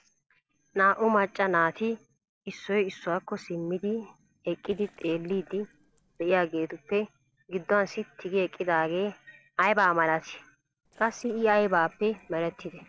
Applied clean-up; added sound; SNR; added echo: neural separator model SepFormer DNS4.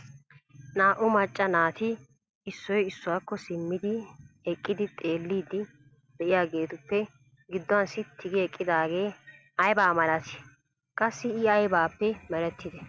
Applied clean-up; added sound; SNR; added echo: none; none; none; none.